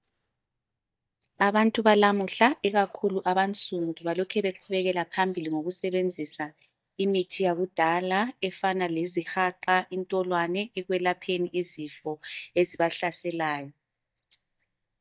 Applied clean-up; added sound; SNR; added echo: neural mask model DeepFilterNet 3.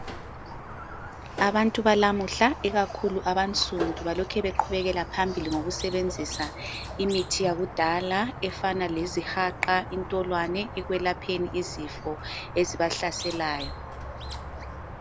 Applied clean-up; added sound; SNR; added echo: none; Squeak; 10 dB; none.